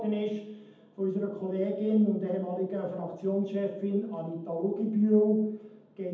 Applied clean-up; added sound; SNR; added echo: none; none; none; reverberation time 0.8 s.